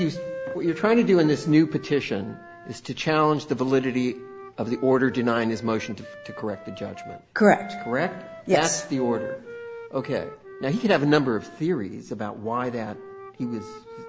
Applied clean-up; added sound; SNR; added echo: none; Wind instrument, woodwind instrument; 15 dB; none.